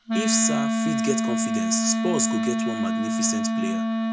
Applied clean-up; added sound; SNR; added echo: none; Wind instrument, woodwind instrument; -4 dB; none.